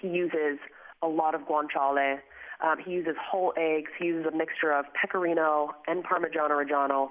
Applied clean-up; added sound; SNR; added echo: none; none; none; none.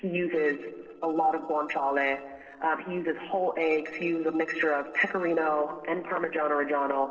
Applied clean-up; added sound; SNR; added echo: neural separator model SepFormer DNS4.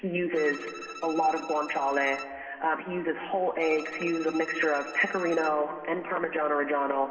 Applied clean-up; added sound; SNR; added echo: none; Bowed string instrument; 15 dB; reverberation time 2.1 s.